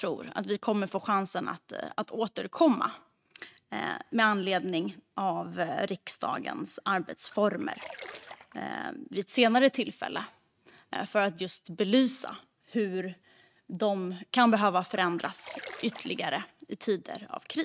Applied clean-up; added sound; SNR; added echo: neural mask model RNNoise.